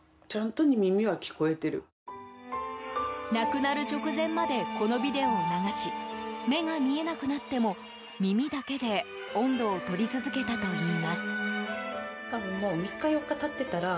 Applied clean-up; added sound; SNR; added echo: none; none; none; none.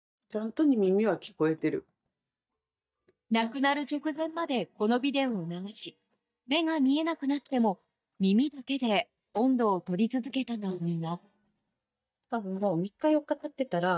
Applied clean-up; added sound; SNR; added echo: neural mask model DeepFilterNet 3.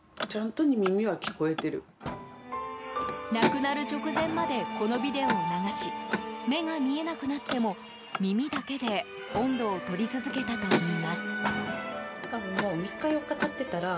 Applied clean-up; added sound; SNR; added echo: none; Car; 7 dB; none.